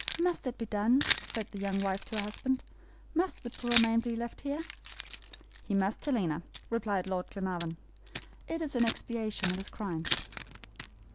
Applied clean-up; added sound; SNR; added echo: none; Keys jangling; 0 dB; none.